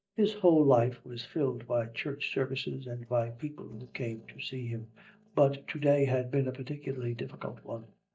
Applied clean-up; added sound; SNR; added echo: neural mask model DeepFilterNet 3.